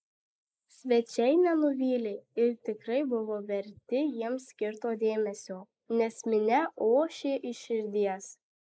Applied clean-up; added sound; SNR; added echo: neural mask model Resemble Enhance denoiser.